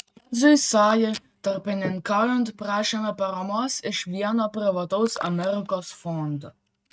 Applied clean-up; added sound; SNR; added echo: neural mask model RNNoise.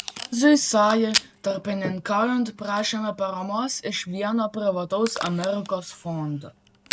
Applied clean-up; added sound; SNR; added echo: none; Packing tape, duct tape / Tearing; 10 dB; none.